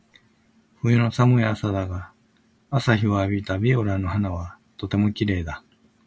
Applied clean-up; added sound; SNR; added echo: none; none; none; none.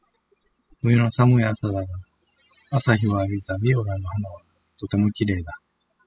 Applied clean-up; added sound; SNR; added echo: classical method spectral subtraction.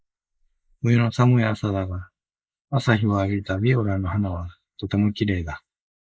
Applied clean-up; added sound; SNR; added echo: neural mask model Resemble Enhance denoiser.